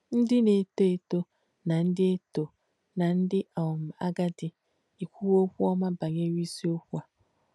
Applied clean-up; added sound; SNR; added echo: none; none; none; none.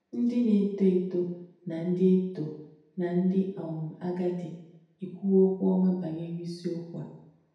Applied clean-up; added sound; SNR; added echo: none; none; none; reverberation time 0.8 s.